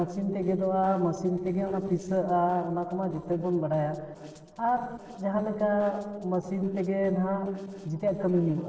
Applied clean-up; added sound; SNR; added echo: neural separator model SepFormer DNS4.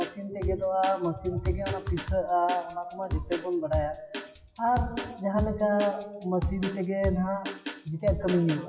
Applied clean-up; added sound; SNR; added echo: classical method WPE with log-MMSE.